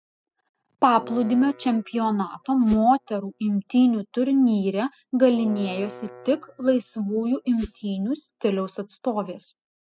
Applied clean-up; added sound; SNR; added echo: classical method spectral subtraction.